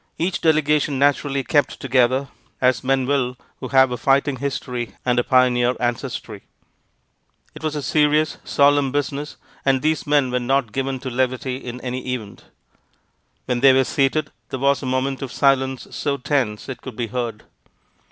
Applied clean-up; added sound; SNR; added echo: none; none; none; none.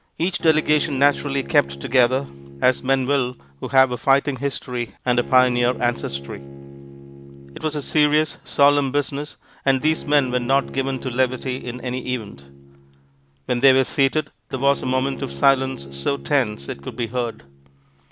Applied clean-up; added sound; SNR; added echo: none; Bowed string instrument; 15 dB; none.